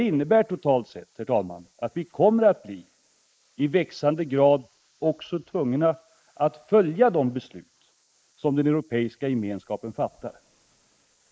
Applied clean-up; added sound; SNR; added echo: neural mask model Resemble Enhance denoiser.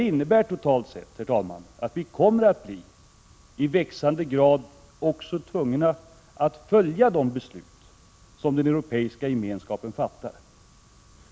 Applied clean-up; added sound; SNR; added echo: none; none; none; none.